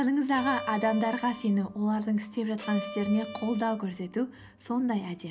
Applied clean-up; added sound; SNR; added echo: none; Bowed string instrument; 13 dB; none.